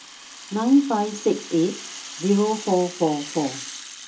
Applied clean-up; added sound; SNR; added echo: none; Rattle (instrument); 14 dB; reverberation time 0.2 s.